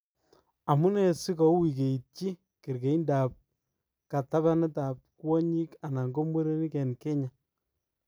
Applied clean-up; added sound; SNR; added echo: none; none; none; none.